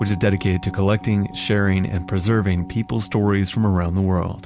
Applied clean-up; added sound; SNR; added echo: none; none; none; none.